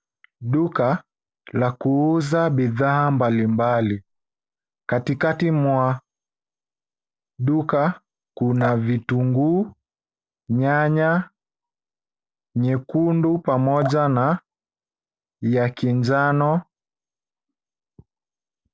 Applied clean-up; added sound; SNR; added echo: neural separator model SepFormer DNS4.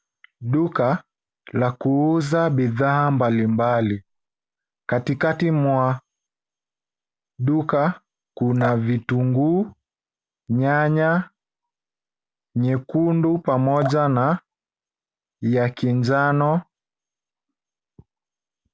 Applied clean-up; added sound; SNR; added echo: none; Drip; 14 dB; none.